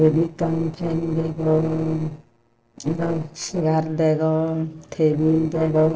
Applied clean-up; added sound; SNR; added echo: neural separator model SepFormer DNS4.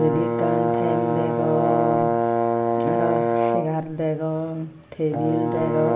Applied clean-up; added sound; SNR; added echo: none; Brass instrument; -3 dB; none.